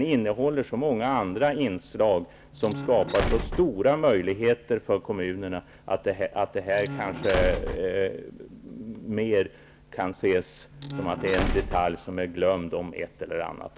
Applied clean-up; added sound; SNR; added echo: none; Slam; 5 dB; none.